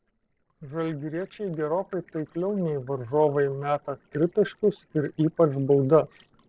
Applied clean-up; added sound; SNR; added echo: neural separator model SepFormer DNS4.